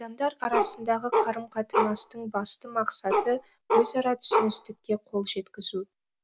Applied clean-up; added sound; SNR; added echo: none; Bark; 1 dB; none.